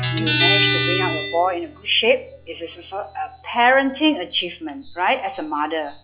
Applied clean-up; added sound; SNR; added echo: classical method log-MMSE.